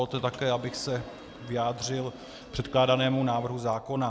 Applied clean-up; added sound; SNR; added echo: none; Subway, metro, underground / Sliding door; 16 dB; none.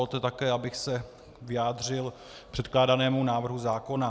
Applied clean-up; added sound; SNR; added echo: none; none; none; none.